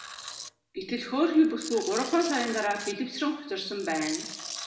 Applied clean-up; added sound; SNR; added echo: none; Tools; 12 dB; reverberation time 0.7 s.